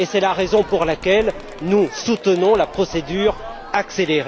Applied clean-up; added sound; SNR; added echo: none; Crowd + Knock; 15 dB; none.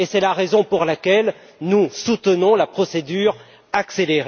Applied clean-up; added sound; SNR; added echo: none; none; none; none.